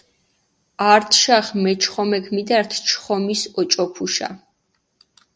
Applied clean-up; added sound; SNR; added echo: none; none; none; none.